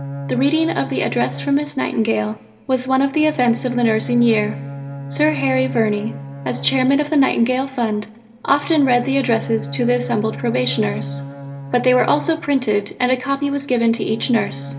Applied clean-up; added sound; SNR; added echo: none; Bowed string instrument; 12 dB; reverberation time 1.0 s.